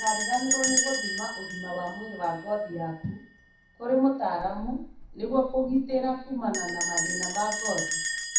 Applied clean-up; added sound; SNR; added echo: none; Bell; 2 dB; reverberation time 0.7 s.